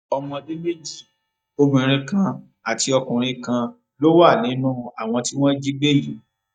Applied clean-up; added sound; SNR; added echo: neural mask model DeepFilterNet 3.